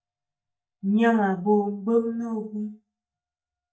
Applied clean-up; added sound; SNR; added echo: neural mask model DeepFilterNet 3.